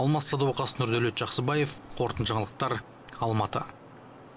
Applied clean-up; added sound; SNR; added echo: none; none; none; none.